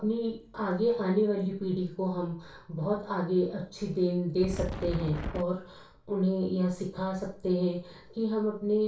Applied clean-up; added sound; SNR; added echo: none; Wind; 5 dB; reverberation time 0.2 s.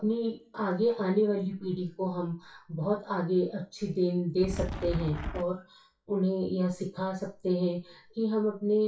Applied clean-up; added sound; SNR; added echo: classical method WPE with log-MMSE.